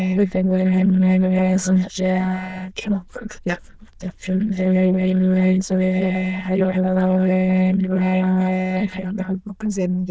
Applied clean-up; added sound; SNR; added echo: neural diffusion model UNIVERSE++.